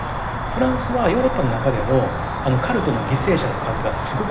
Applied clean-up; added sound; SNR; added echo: none; Cricket; 3 dB; reverberation time 1.1 s.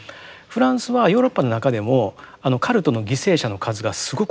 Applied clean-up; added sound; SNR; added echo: none; none; none; none.